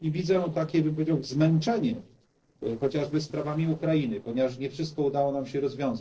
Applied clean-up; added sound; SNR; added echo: neural separator model SepFormer DNS4.